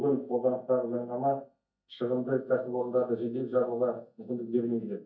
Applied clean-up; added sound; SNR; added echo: neural mask model DeepFilterNet 3.